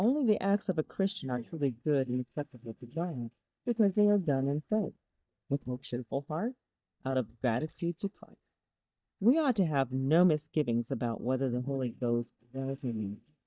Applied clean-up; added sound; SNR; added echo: neural mask model DeepFilterNet 3.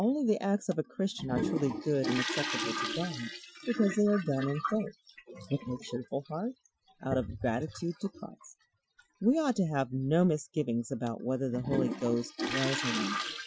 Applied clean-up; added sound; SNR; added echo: classical method Wiener filter.